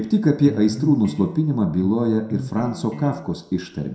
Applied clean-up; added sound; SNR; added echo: none; Electric guitar; 12 dB; reverberation time 0.5 s.